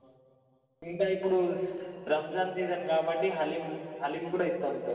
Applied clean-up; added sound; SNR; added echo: none; none; none; reverberation time 2.4 s.